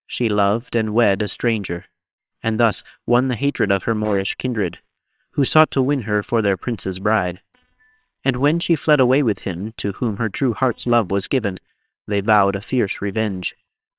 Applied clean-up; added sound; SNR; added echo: neural separator model SepFormer WHAMR!.